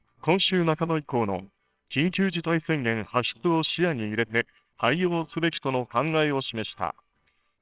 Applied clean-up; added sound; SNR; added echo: neural separator model SepFormer WHAMR!.